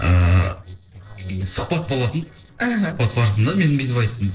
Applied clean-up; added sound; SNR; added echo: neural separator model SepFormer DNS4.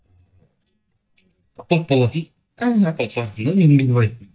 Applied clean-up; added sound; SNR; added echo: neural mask model DeepFilterNet 3.